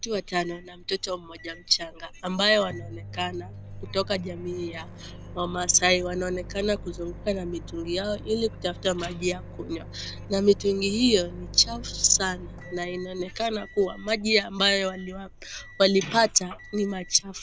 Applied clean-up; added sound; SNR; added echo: none; Microwave oven; 14 dB; none.